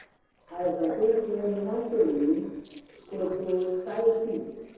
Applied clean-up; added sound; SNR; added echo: neural separator model SepFormer DNS4.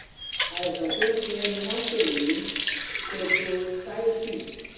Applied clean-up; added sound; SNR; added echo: none; Water tap, faucet; 2 dB; reverberation time 1.1 s.